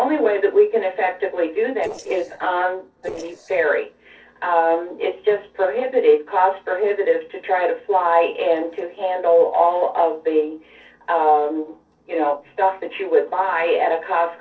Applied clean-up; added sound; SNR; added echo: neural separator model SepFormer DNS4.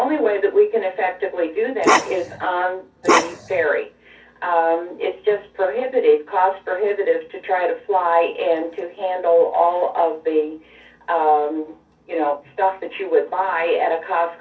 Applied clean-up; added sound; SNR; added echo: none; Bark; 0 dB; reverberation time 0.3 s.